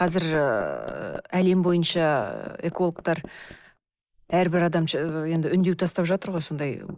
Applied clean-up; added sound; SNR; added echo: neural mask model Resemble Enhance denoiser.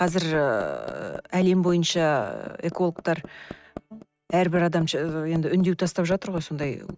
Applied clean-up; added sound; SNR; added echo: neural mask model RNNoise.